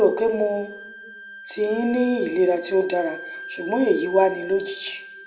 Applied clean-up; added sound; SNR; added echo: none; Wind instrument, woodwind instrument; 15 dB; reverberation time 0.4 s.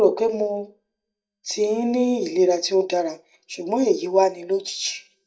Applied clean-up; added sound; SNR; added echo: neural mask model DeepFilterNet 3.